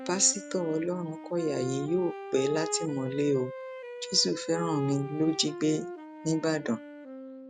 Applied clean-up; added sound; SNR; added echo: none; Wind instrument, woodwind instrument; 10 dB; none.